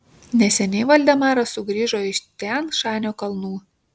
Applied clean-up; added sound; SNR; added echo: none; none; none; none.